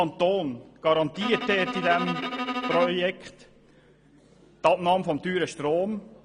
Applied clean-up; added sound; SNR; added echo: none; Bowed string instrument; 6 dB; none.